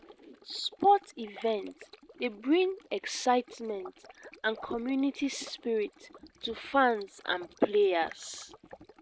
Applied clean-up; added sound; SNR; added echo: neural mask model RNNoise.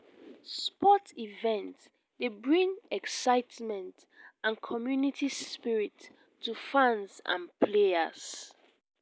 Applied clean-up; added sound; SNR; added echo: none; none; none; none.